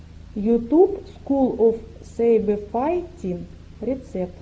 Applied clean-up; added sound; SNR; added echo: none; none; none; none.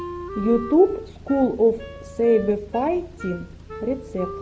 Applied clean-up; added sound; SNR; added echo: none; Wind instrument, woodwind instrument; 14 dB; none.